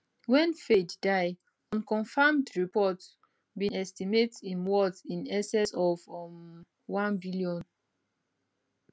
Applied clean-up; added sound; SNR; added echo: none; none; none; none.